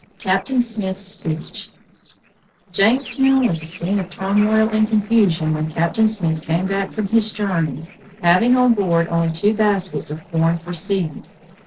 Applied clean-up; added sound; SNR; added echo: neural separator model SepFormer DNS4.